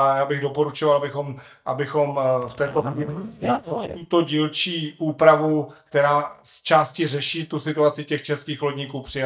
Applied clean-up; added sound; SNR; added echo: neural mask model DeepFilterNet 3.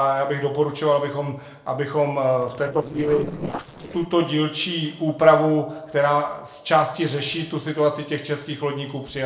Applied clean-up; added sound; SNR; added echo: neural separator model SepFormer DNS4.